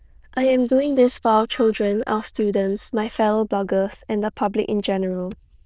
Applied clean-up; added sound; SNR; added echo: neural diffusion model UNIVERSE++.